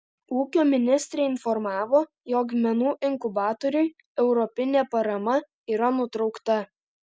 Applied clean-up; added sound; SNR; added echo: none; none; none; none.